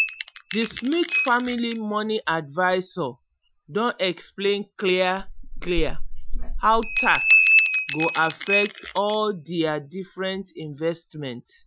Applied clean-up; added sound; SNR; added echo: classical method Wiener filter.